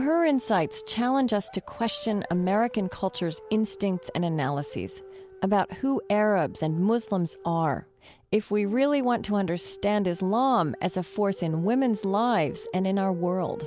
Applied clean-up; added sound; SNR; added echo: none; none; none; none.